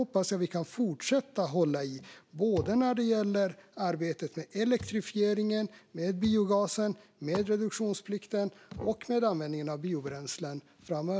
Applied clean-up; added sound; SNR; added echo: none; none; none; none.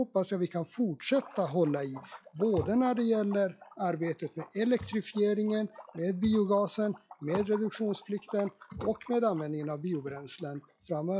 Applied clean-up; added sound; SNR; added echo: classical method log-MMSE.